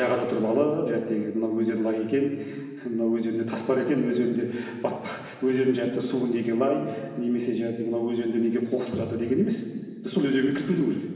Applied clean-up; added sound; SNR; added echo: none; none; none; reverberation time 1.6 s.